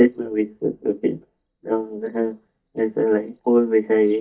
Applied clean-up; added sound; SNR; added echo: neural mask model DeepFilterNet 3.